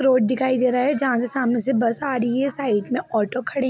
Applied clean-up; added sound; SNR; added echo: none; none; none; none.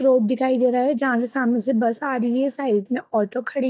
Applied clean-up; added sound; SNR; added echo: neural mask model DeepFilterNet 3.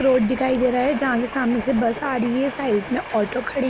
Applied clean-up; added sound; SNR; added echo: none; Train; 13 dB; none.